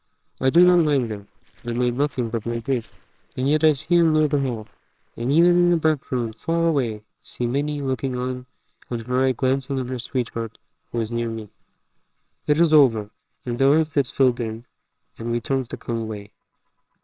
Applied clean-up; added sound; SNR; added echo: neural separator model SepFormer WHAMR!.